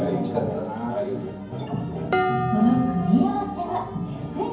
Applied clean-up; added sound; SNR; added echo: none; Dishes, pots, and pans; 7 dB; reverberation time 0.9 s.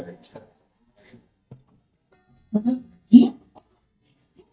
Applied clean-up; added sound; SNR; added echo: neural mask model DeepFilterNet 3.